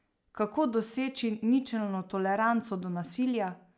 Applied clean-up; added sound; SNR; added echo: none; none; none; none.